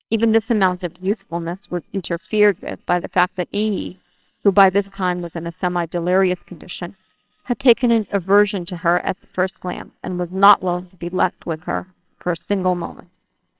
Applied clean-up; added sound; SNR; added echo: neural separator model SepFormer WHAMR!.